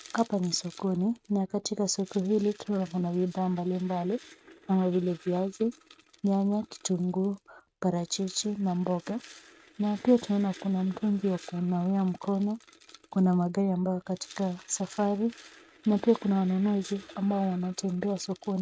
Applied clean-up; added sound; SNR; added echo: neural mask model RNNoise.